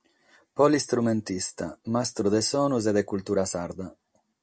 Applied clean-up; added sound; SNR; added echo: none; none; none; none.